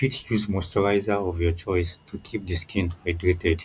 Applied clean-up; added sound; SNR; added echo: none; none; none; none.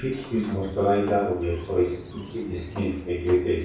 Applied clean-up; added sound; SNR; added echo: none; Sliding door; 16 dB; reverberation time 0.7 s.